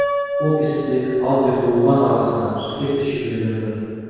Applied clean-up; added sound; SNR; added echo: none; Piano; 9 dB; reverberation time 2.2 s.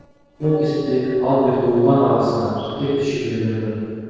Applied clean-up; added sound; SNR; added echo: neural separator model SepFormer DNS4.